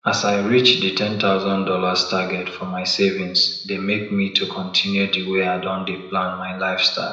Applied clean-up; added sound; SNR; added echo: none; none; none; reverberation time 0.8 s.